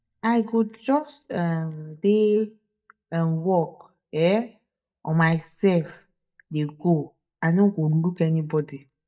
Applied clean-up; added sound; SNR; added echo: neural mask model DeepFilterNet 3.